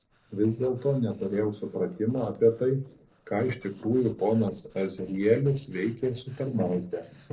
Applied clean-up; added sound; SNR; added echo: neural separator model SepFormer DNS4.